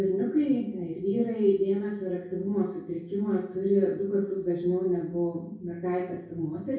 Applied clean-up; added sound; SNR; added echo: none; none; none; reverberation time 0.6 s.